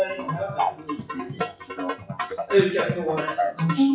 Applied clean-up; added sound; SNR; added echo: classical method WPE with log-MMSE.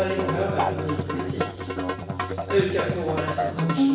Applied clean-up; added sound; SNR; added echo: none; Musical instrument; -2 dB; reverberation time 1.1 s.